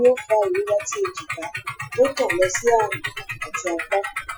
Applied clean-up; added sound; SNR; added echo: classical method Wiener filter.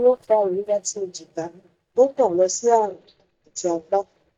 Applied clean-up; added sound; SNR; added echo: neural mask model DeepFilterNet 3.